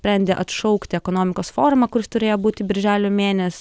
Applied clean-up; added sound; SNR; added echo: none; none; none; none.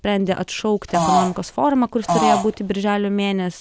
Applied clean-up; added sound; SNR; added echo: none; Fart; -1 dB; none.